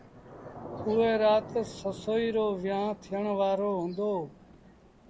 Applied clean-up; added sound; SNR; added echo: none; Thunder / Rain; 16 dB; none.